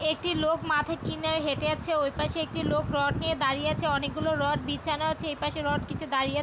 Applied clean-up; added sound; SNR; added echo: none; none; none; none.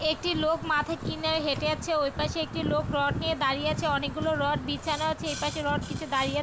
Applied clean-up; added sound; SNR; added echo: none; Boiling; 18 dB; none.